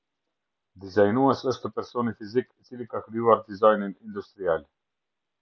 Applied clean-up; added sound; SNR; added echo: none; none; none; none.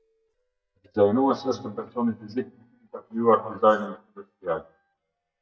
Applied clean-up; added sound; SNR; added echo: neural mask model DeepFilterNet 3.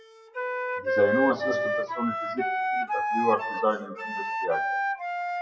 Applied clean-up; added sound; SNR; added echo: classical method WPE with log-MMSE.